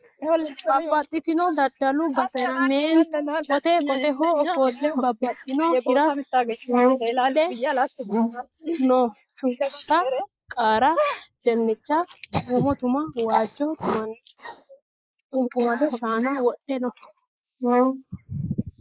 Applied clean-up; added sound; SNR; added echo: neural mask model Resemble Enhance denoiser.